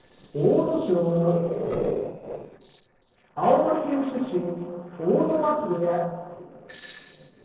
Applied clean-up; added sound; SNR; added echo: neural separator model SepFormer DNS4.